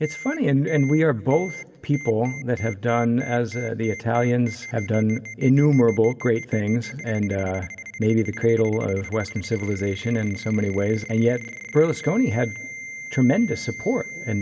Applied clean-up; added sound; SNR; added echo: none; Ringtone; 15 dB; reverberation time 1.9 s.